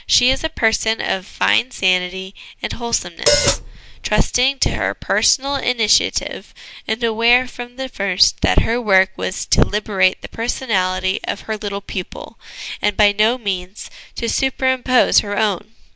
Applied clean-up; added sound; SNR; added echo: none; Hi-hat; -1 dB; none.